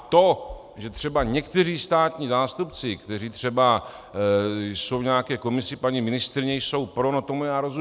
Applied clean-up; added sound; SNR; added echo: none; none; none; none.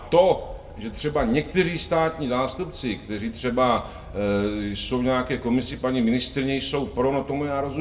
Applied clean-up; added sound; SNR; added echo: none; Traffic noise, roadway noise; 17 dB; reverberation time 0.7 s.